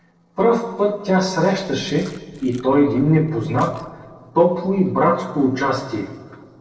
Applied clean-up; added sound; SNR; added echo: neural separator model SepFormer DNS4.